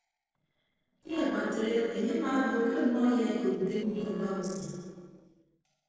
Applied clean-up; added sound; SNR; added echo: neural separator model SepFormer DNS4.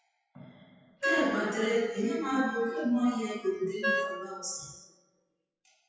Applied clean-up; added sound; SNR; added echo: classical method WPE with log-MMSE.